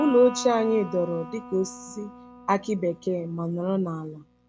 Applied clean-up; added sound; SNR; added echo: none; Electric guitar; 14 dB; none.